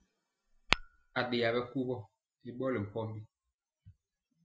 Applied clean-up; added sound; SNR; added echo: classical method Wiener filter.